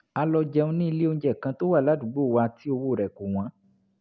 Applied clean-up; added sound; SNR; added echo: none; none; none; none.